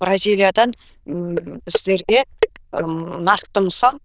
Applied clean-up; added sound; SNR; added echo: neural diffusion model UNIVERSE++.